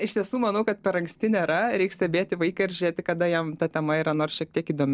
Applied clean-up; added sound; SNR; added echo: neural separator model SepFormer DNS4.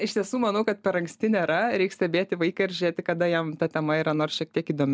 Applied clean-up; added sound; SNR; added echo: none; none; none; none.